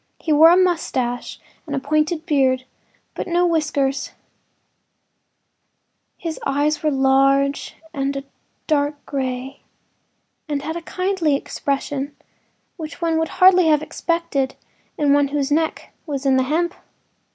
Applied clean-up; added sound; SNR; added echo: none; none; none; none.